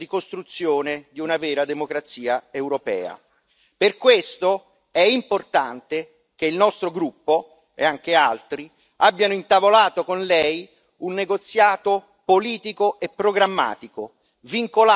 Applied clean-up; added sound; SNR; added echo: none; none; none; none.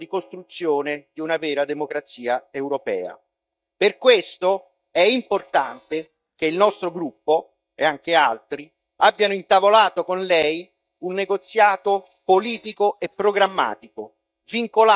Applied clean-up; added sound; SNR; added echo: neural mask model DeepFilterNet 3.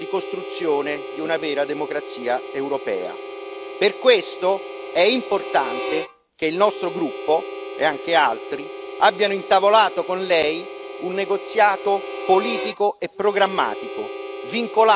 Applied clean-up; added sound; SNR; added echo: none; Harmonica; 10 dB; none.